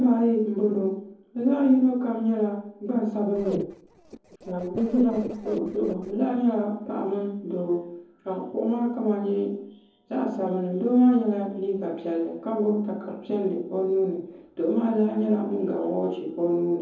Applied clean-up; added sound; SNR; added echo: neural separator model SepFormer DNS4.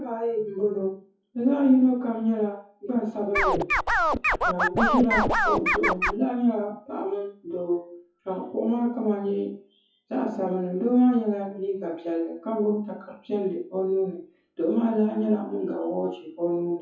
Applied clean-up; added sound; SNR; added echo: classical method WPE with log-MMSE.